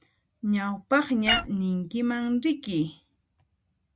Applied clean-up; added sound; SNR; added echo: none; Meow; 2 dB; none.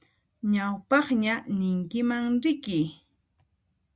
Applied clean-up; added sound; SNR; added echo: none; none; none; none.